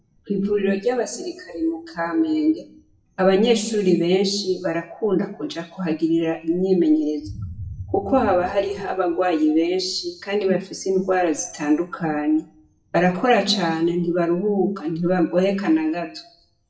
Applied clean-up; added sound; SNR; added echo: classical method WPE with log-MMSE.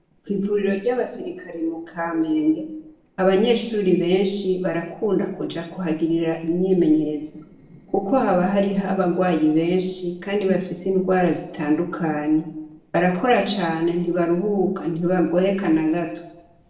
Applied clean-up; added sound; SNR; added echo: neural separator model SepFormer DNS4.